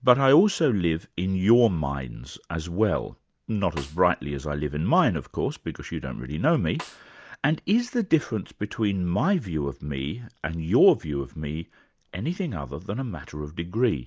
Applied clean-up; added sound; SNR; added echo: none; Snare drum; 18 dB; none.